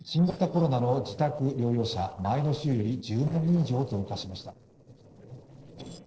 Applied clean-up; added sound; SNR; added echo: neural separator model SepFormer DNS4.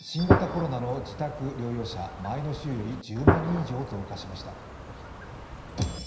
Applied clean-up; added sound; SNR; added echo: none; Gunshot, gunfire; -2 dB; reverberation time 0.9 s.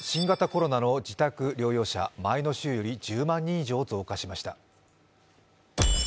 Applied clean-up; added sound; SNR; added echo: none; none; none; none.